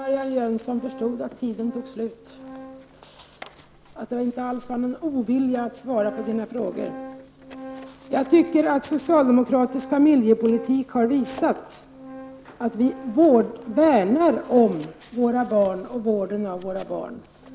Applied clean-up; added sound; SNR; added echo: none; Organ; 19 dB; none.